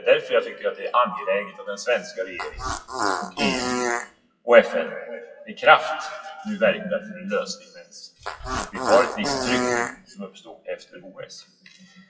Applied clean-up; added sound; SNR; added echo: classical method WPE with log-MMSE.